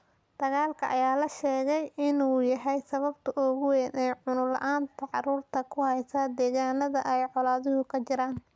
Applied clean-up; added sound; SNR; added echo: none; none; none; none.